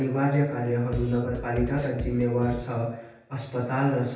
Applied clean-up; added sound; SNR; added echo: none; Drum kit; 9 dB; reverberation time 0.9 s.